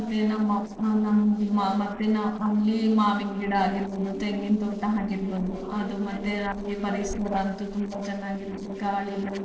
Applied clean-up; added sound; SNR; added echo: neural separator model SepFormer DNS4.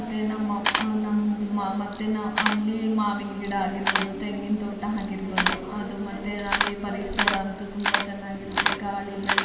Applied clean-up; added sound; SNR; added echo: none; Camera; 1 dB; reverberation time 1.1 s.